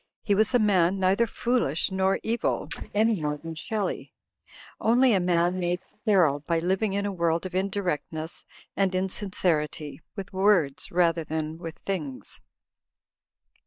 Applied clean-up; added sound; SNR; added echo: neural mask model DeepFilterNet 3.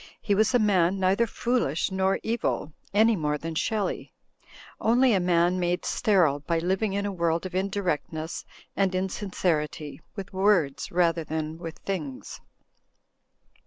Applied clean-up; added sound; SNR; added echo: none; none; none; none.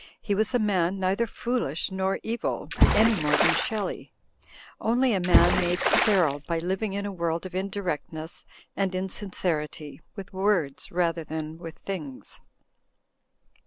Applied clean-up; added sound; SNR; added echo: none; Water / Splash, splatter; -2 dB; none.